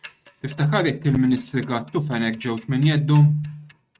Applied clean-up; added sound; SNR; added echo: neural mask model RNNoise.